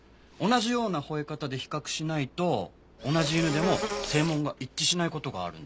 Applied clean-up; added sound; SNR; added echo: none; Insect; 4 dB; none.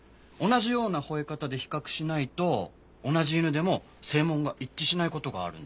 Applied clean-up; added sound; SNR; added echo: none; none; none; none.